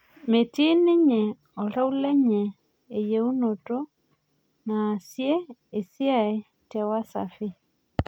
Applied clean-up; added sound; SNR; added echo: none; none; none; none.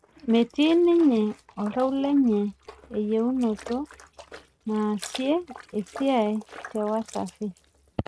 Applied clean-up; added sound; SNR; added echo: neural mask model RNNoise.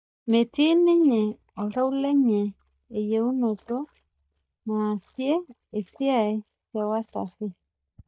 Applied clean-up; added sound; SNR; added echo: neural mask model DeepFilterNet 3.